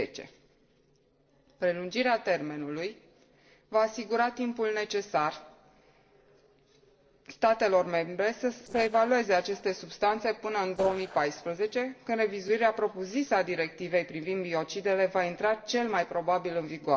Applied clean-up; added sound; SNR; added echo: neural separator model SepFormer DNS4.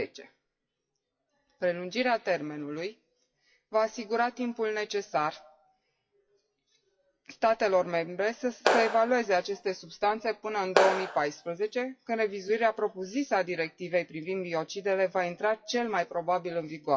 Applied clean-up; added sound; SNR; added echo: classical method WPE with log-MMSE.